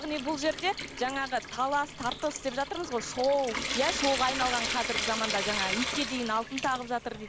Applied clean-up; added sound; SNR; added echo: none; Trickle, dribble / Sink (filling or washing) / Water tap, faucet; 4 dB; none.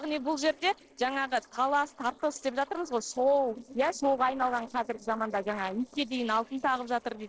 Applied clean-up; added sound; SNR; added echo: neural separator model SepFormer DNS4.